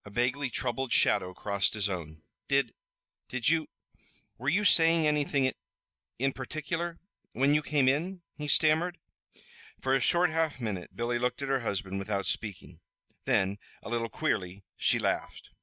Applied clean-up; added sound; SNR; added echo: neural mask model DeepFilterNet 3.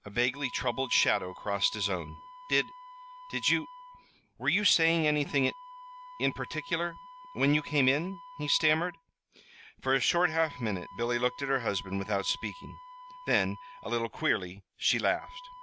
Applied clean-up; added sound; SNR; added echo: none; Wind instrument, woodwind instrument; 17 dB; none.